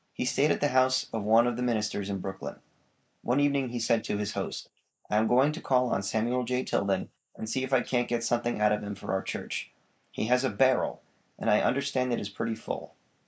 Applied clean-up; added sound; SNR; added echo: neural mask model Resemble Enhance denoiser.